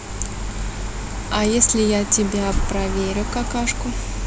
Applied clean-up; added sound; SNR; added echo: none; Engine / Car; 16 dB; none.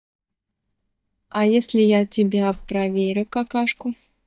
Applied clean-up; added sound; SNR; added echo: neural mask model DeepFilterNet 3.